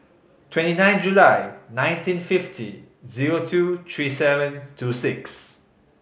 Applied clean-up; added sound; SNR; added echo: none; none; none; none.